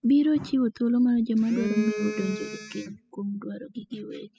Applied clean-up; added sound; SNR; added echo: classical method spectral subtraction.